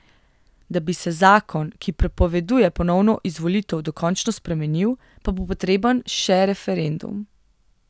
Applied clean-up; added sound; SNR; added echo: none; none; none; none.